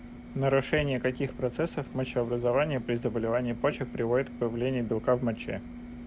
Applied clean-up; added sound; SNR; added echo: none; none; none; none.